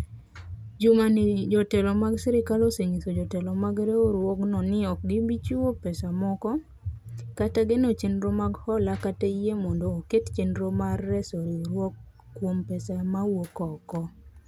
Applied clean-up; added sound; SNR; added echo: none; none; none; none.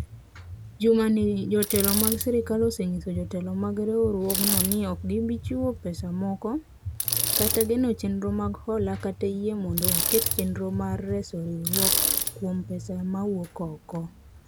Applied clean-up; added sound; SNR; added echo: none; Bicycle; 4 dB; none.